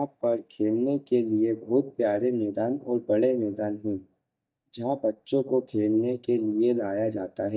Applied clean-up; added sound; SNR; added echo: neural mask model DeepFilterNet 3.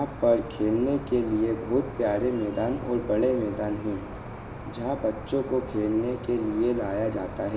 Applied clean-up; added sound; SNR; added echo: none; Cricket; 11 dB; reverberation time 1.1 s.